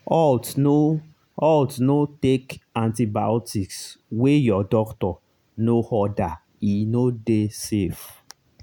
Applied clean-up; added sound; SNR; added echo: none; none; none; none.